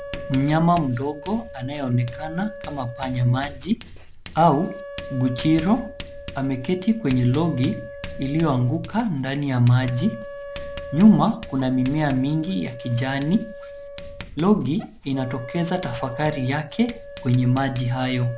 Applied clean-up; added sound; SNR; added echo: none; Wind instrument, woodwind instrument + Writing; 13 dB; none.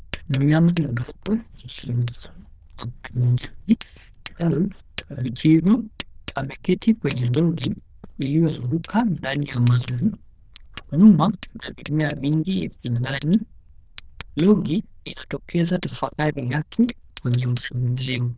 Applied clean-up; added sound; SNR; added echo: neural diffusion model UNIVERSE++.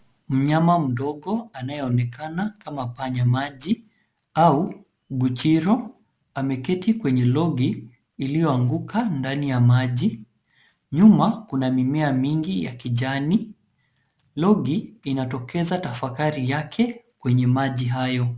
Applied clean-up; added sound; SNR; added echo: none; none; none; none.